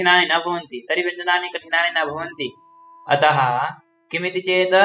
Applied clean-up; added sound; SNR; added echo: classical method spectral subtraction.